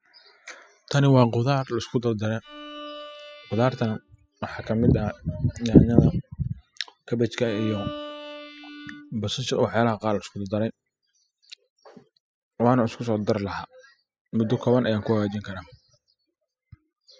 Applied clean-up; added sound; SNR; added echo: classical method spectral subtraction.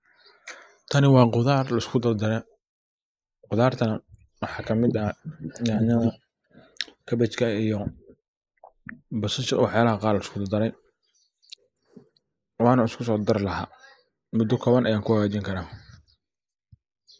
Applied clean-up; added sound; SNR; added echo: neural mask model Resemble Enhance denoiser.